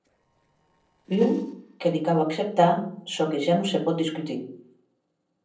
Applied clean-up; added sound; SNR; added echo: neural separator model SepFormer DNS4.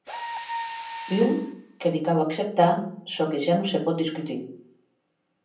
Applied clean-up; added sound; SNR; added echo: none; Mechanisms; 13 dB; reverberation time 0.6 s.